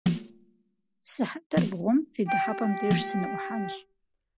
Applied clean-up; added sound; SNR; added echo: none; Snare drum + Wind instrument, woodwind instrument; 1 dB; none.